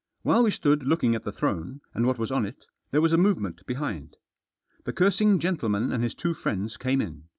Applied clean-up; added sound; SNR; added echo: none; none; none; none.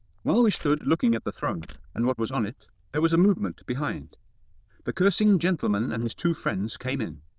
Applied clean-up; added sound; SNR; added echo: neural diffusion model UNIVERSE++.